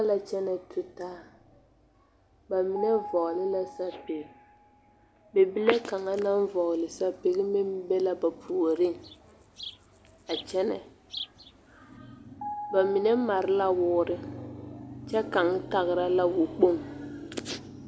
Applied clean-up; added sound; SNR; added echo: none; Insect + Piano; 15 dB; none.